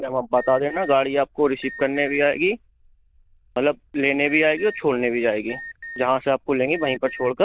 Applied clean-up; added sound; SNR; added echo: neural diffusion model UNIVERSE++.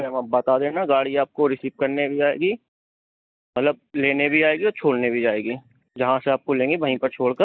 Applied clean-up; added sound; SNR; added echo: neural mask model DeepFilterNet 3.